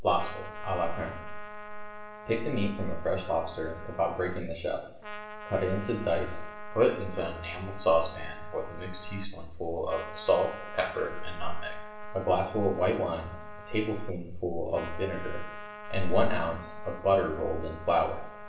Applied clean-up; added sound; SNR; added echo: none; Trumpet; 15 dB; reverberation time 0.6 s.